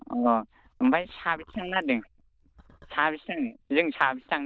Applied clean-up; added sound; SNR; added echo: neural diffusion model UNIVERSE++.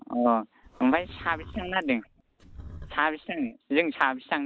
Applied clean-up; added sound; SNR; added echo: none; Livestock, farm animals, working animals; 17 dB; none.